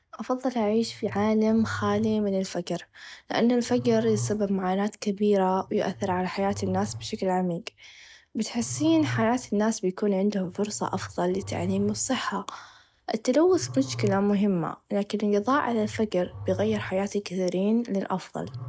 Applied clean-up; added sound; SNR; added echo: none; Growling; 15 dB; none.